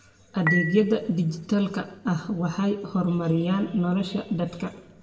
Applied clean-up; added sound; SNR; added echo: none; Dishes, pots, and pans / Chink, clink; 6 dB; reverberation time 0.7 s.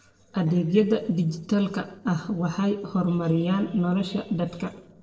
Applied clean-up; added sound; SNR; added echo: neural separator model SepFormer DNS4.